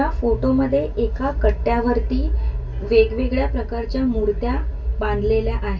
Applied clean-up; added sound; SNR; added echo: none; Electric guitar; 19 dB; reverberation time 0.2 s.